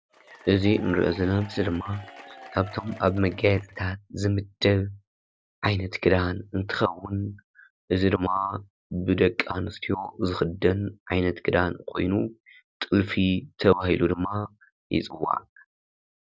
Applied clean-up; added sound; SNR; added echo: none; Applause / Crowd / Cheering; 19 dB; none.